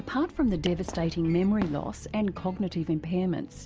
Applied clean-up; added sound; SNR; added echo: none; Fireworks; 15 dB; none.